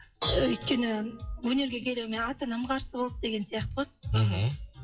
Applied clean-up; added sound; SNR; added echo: classical method WPE with log-MMSE.